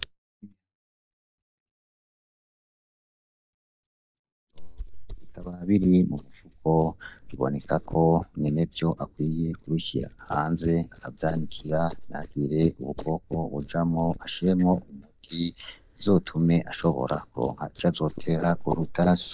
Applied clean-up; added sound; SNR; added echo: neural mask model DeepFilterNet 3.